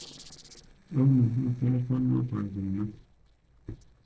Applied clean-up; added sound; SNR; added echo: neural separator model SepFormer DNS4.